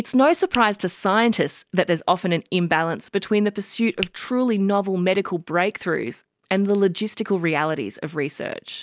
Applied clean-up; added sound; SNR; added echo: none; Finger snapping; 13 dB; none.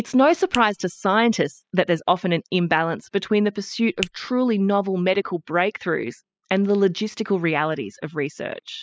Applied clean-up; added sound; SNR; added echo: classical method spectral subtraction.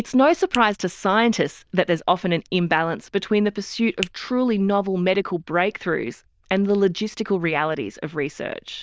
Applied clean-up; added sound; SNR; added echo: neural diffusion model UNIVERSE++.